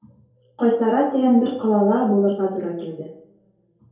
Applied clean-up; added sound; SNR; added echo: none; none; none; reverberation time 2.3 s.